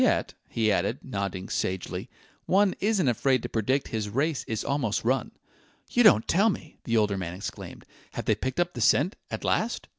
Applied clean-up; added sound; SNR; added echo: none; none; none; none.